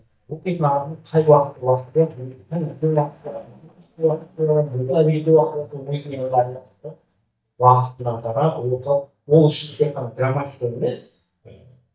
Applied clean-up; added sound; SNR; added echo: neural mask model DeepFilterNet 3.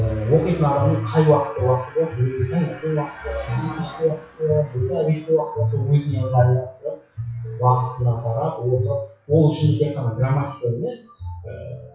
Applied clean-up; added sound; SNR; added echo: classical method WPE with log-MMSE.